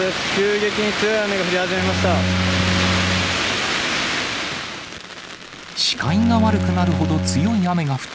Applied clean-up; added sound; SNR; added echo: none; Bowed string instrument; 3 dB; none.